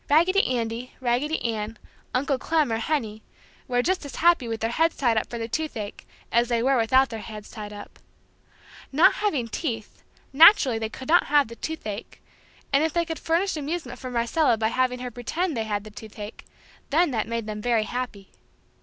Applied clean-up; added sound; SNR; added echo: none; none; none; none.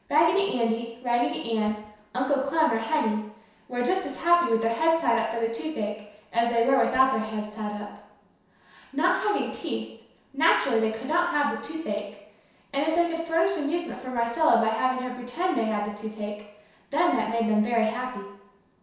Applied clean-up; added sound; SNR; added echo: none; none; none; reverberation time 0.7 s.